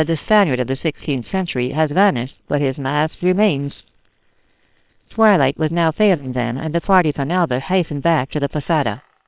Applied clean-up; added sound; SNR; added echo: neural separator model SepFormer WHAM!.